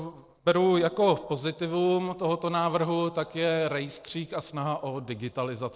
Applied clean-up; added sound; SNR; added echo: neural separator model SepFormer DNS4.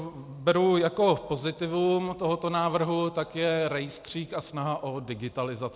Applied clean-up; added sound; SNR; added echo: none; none; none; none.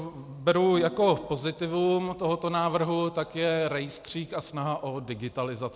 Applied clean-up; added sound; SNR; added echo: none; Piano; 12 dB; none.